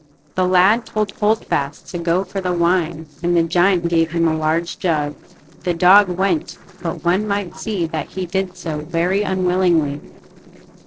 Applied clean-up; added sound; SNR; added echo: neural separator model SepFormer DNS4.